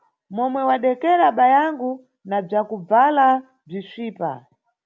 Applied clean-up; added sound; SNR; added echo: none; none; none; none.